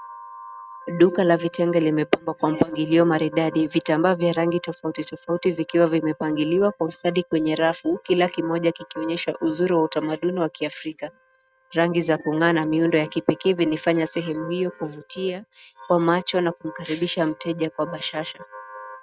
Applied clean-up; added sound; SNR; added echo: neural mask model RNNoise.